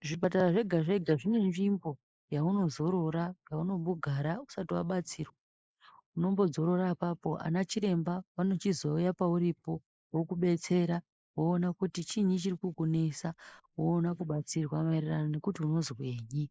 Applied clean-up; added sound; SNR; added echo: neural mask model Resemble Enhance denoiser.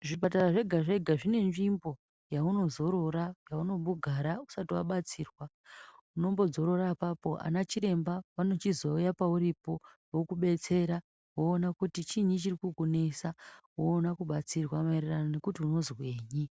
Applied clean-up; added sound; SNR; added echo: none; none; none; none.